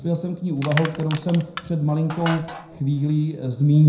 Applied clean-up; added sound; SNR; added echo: none; Crushing; 13 dB; reverberation time 0.5 s.